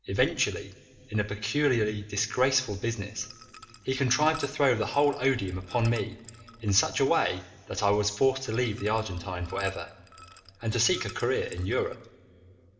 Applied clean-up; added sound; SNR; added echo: none; Liquid; 20 dB; reverberation time 2.6 s.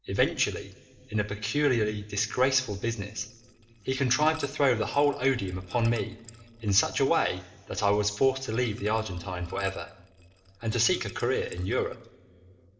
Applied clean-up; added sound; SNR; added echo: neural separator model SepFormer DNS4.